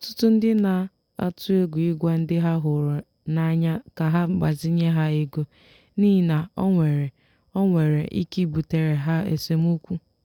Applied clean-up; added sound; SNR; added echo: none; none; none; none.